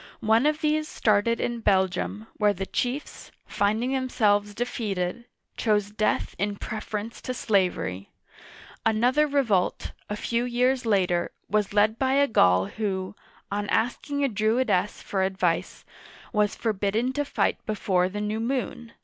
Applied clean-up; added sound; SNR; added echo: none; none; none; none.